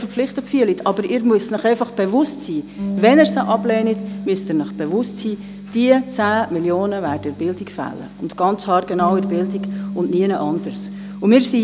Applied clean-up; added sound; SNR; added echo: none; Bass guitar; 10 dB; none.